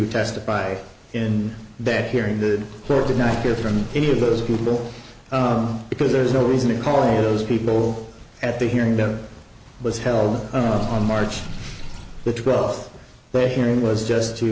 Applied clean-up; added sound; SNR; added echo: none; Sink (filling or washing) / Water; 15 dB; none.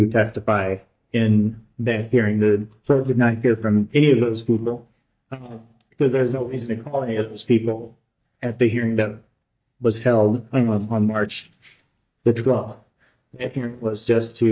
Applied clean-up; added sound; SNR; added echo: neural mask model DeepFilterNet 3.